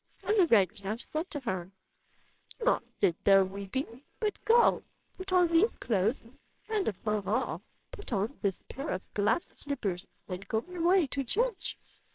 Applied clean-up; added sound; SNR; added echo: neural separator model SepFormer WHAMR!.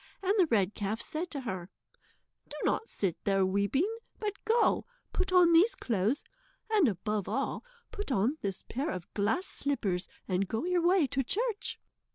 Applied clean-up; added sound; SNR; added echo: none; none; none; none.